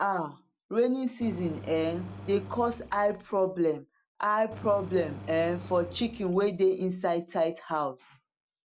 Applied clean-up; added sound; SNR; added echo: none; Engine; 15 dB; none.